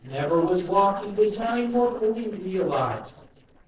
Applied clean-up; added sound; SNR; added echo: neural separator model SepFormer DNS4.